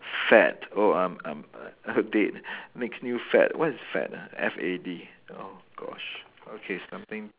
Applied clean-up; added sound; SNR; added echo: none; none; none; none.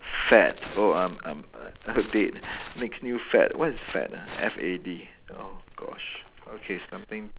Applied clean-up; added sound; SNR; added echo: none; Crackle; 17 dB; none.